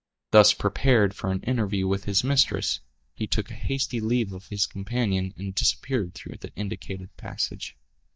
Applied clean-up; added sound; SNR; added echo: neural mask model DeepFilterNet 3.